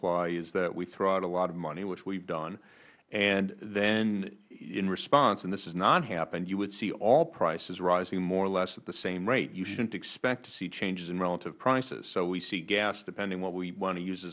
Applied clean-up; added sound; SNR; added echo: none; none; none; none.